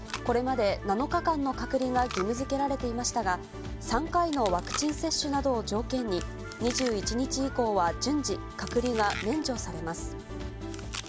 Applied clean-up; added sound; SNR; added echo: none; Chewing, mastication + Harmonica; 15 dB; none.